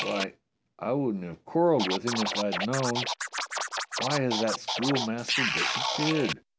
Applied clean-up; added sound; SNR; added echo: none; Scratching (performance technique); 2 dB; none.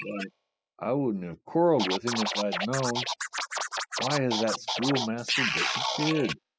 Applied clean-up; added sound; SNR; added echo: classical method spectral subtraction.